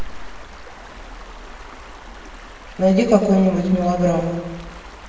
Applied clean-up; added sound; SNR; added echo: none; Stream; 20 dB; reverberation time 1.1 s.